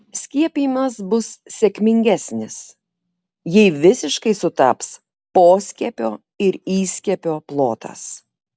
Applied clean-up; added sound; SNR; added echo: none; none; none; none.